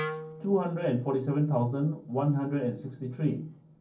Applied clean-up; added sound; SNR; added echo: none; Wind instrument, woodwind instrument; 14 dB; reverberation time 0.4 s.